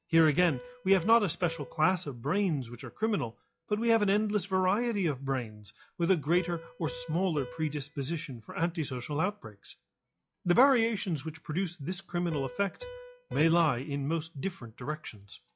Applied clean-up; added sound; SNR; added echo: classical method log-MMSE.